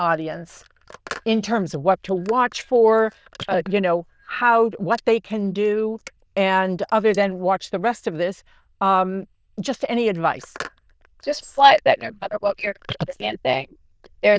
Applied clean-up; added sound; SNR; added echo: neural diffusion model UNIVERSE++.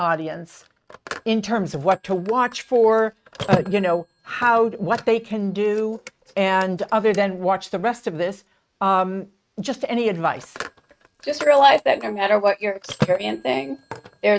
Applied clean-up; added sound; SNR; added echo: neural mask model RNNoise.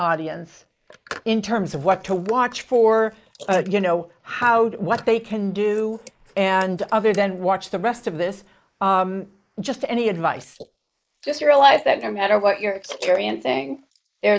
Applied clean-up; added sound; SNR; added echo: neural mask model Resemble Enhance denoiser.